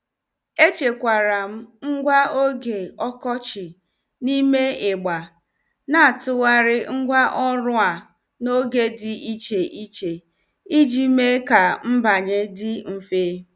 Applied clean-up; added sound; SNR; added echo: none; none; none; none.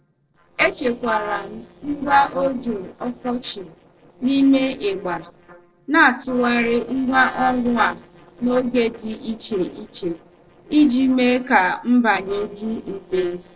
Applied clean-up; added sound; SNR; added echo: neural separator model SepFormer DNS4.